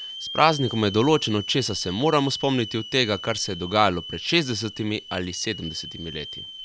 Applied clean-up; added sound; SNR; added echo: none; Hiss / Alarm; 13 dB; none.